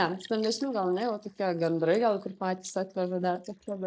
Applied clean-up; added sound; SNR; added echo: neural mask model Resemble Enhance denoiser.